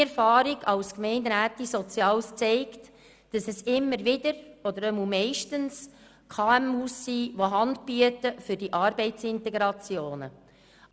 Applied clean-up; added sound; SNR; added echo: none; none; none; none.